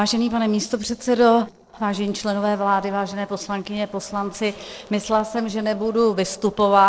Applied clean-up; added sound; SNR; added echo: neural separator model SepFormer DNS4.